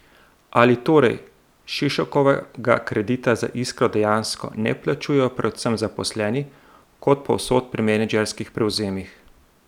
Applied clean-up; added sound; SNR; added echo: none; none; none; none.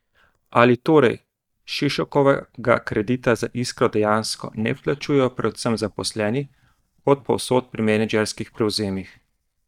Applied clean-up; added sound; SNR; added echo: neural mask model DeepFilterNet 3.